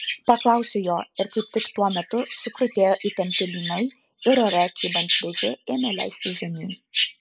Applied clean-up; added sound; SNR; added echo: neural mask model Resemble Enhance denoiser.